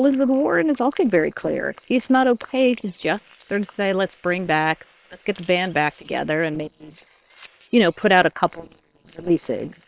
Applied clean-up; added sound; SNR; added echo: neural separator model SepFormer WHAM!.